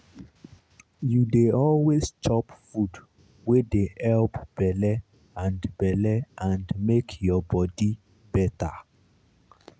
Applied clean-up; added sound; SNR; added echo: none; none; none; none.